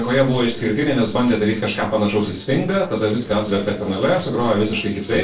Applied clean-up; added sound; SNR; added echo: neural separator model SepFormer DNS4.